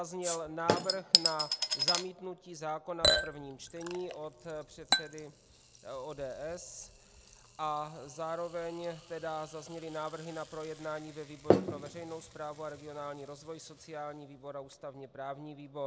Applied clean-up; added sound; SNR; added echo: none; Chink, clink / Liquid; -4 dB; none.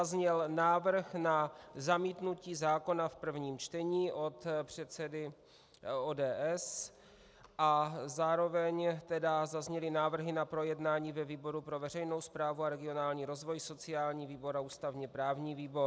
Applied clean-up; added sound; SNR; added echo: none; none; none; none.